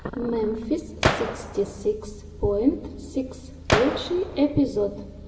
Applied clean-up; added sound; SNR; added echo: none; Gunshot, gunfire; 3 dB; reverberation time 1.2 s.